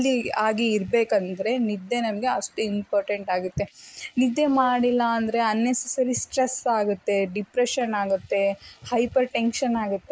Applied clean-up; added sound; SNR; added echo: neural mask model Resemble Enhance denoiser.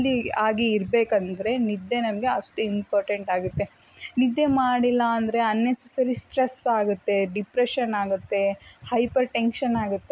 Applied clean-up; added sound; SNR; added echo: none; none; none; none.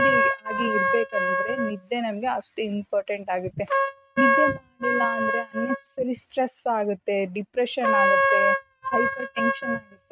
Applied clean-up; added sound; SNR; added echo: neural mask model RNNoise.